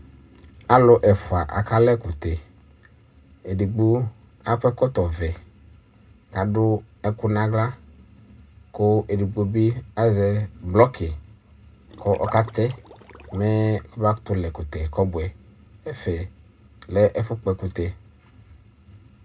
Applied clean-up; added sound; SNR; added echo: none; Liquid; 18 dB; reverberation time 0.2 s.